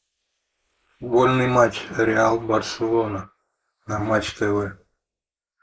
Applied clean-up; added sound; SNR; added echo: neural mask model Resemble Enhance denoiser.